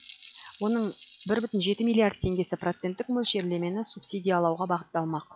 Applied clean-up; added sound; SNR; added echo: classical method log-MMSE.